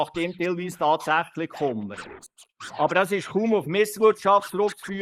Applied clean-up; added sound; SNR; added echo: neural mask model Resemble Enhance denoiser.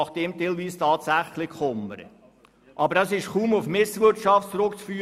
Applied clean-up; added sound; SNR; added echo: none; none; none; none.